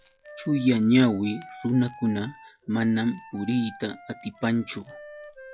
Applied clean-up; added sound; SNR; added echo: classical method log-MMSE.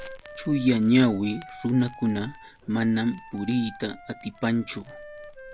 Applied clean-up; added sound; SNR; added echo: none; Wind instrument, woodwind instrument + Crackle; 18 dB; none.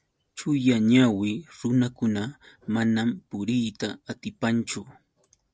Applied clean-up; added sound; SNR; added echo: none; none; none; none.